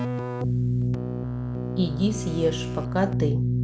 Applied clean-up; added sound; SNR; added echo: none; Keyboard (musical); -3 dB; none.